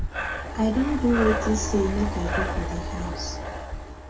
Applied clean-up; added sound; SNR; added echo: none; Breathing; 2 dB; reverberation time 0.2 s.